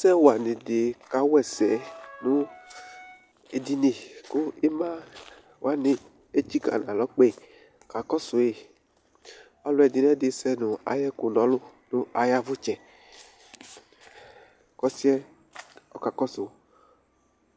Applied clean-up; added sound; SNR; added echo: none; Wind instrument, woodwind instrument; 20 dB; none.